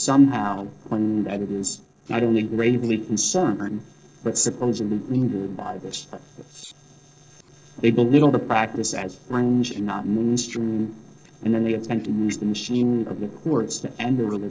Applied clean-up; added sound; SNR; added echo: neural separator model SepFormer DNS4.